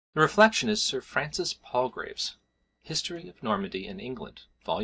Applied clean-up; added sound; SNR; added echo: neural mask model DeepFilterNet 3.